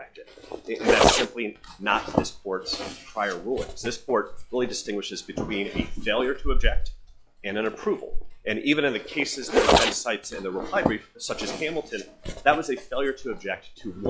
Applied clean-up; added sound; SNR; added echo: classical method log-MMSE.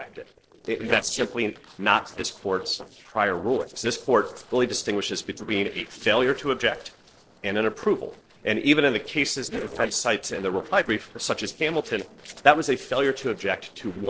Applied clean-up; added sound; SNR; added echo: neural separator model SepFormer DNS4.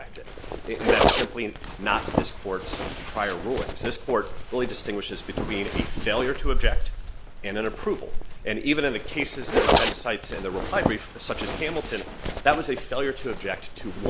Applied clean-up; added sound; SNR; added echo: none; Zipper (clothing); 0 dB; none.